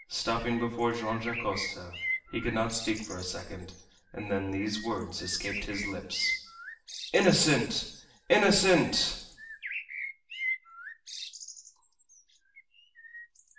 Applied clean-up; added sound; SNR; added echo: none; Bird; 10 dB; reverberation time 0.7 s.